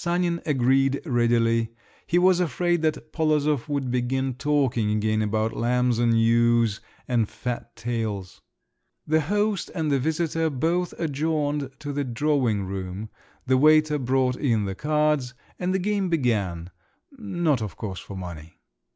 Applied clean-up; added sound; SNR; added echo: none; none; none; none.